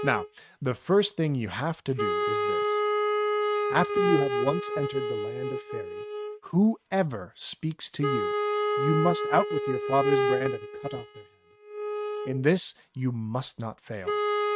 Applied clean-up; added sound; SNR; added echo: neural mask model RNNoise.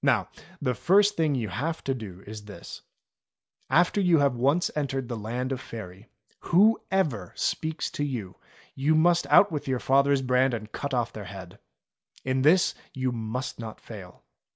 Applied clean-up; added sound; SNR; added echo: none; none; none; none.